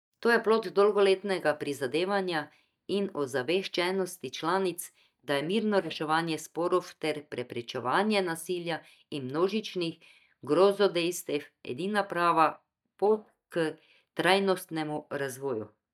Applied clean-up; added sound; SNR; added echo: neural mask model DeepFilterNet 3.